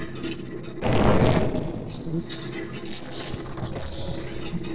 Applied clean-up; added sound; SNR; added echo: neural separator model SepFormer DNS4.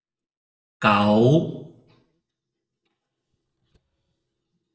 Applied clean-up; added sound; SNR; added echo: neural mask model DeepFilterNet 3.